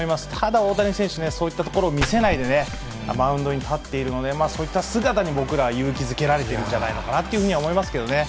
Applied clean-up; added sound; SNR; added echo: none; Splash, splatter; 11 dB; none.